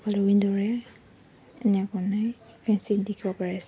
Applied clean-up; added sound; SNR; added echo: none; none; none; none.